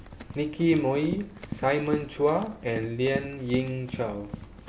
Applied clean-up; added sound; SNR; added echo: none; Run; 12 dB; none.